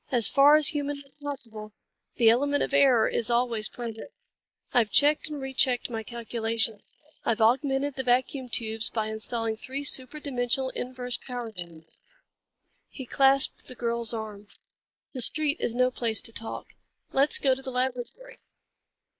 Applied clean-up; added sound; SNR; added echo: neural mask model Resemble Enhance denoiser.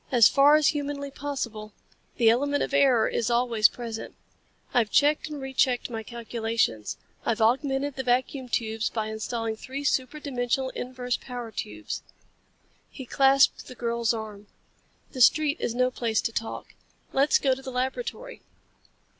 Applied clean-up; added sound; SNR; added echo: none; none; none; none.